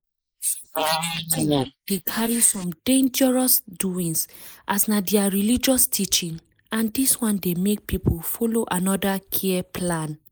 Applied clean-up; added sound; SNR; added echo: neural mask model Resemble Enhance denoiser.